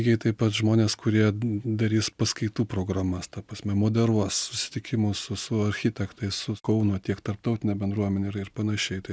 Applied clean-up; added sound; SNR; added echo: none; none; none; none.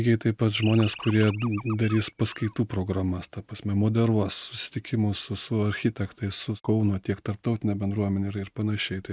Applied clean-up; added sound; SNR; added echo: neural mask model RNNoise.